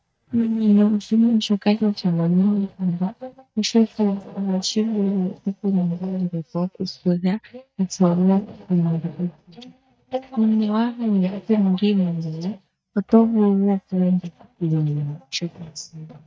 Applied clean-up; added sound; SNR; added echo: neural mask model DeepFilterNet 3.